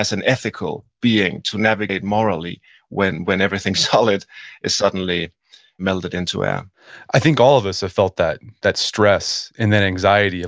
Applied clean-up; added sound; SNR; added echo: none; none; none; none.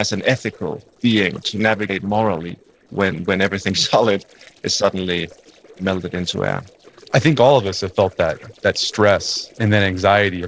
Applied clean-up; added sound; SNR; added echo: neural separator model SepFormer DNS4.